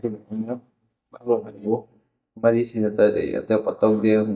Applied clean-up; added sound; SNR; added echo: neural mask model DeepFilterNet 3.